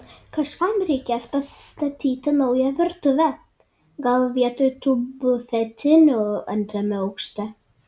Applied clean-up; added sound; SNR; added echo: none; none; none; none.